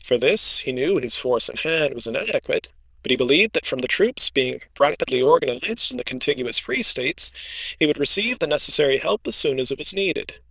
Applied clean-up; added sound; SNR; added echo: neural diffusion model UNIVERSE++.